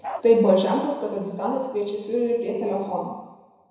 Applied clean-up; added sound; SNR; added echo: none; Bark; 12 dB; reverberation time 1.0 s.